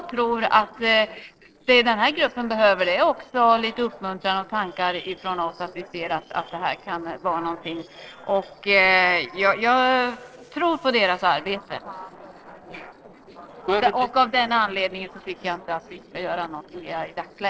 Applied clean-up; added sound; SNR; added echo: neural separator model SepFormer DNS4.